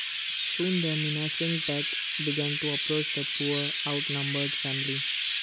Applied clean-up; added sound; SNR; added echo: none; Chirp, tweet; -2 dB; none.